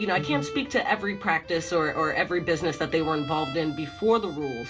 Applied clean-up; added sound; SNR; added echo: none; Bowed string instrument; 14 dB; reverberation time 0.2 s.